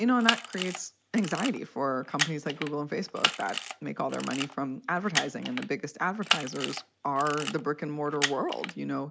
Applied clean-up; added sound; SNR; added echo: none; Camera; 4 dB; none.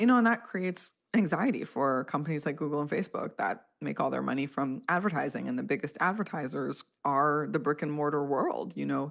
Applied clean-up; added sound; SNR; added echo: none; none; none; none.